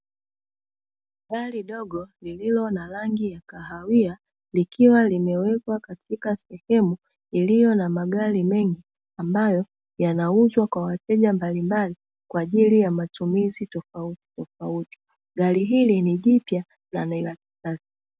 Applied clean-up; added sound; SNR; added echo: none; none; none; none.